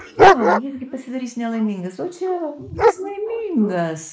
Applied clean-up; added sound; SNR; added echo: neural mask model Resemble Enhance denoiser.